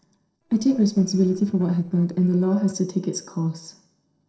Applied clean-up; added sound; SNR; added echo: neural separator model SepFormer DNS4.